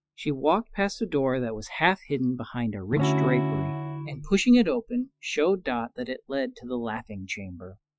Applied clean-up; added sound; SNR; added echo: classical method Wiener filter.